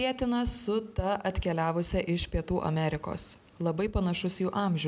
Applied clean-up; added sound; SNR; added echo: none; none; none; none.